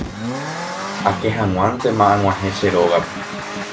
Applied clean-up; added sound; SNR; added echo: none; Accelerating, revving, vroom; 8 dB; none.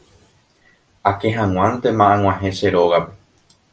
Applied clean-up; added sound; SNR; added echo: none; none; none; none.